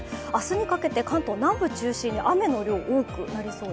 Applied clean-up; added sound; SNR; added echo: none; none; none; none.